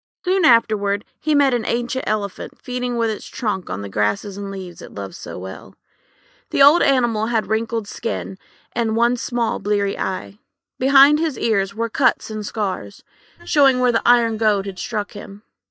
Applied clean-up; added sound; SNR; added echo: neural mask model DeepFilterNet 3.